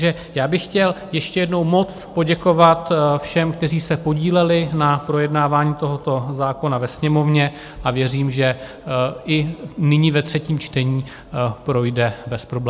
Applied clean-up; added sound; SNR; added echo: none; none; none; none.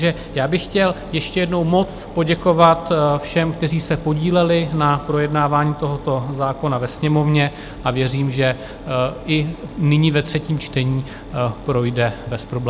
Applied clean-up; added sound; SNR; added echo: none; Mechanisms; 17 dB; none.